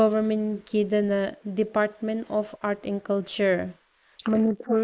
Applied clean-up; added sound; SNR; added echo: neural mask model Resemble Enhance denoiser.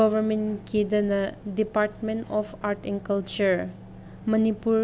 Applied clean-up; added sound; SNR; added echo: none; none; none; none.